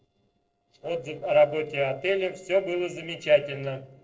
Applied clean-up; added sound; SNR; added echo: neural separator model SepFormer DNS4.